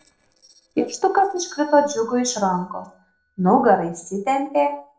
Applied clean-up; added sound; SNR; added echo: neural separator model SepFormer DNS4.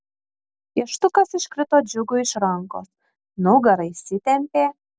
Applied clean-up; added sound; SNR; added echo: none; none; none; none.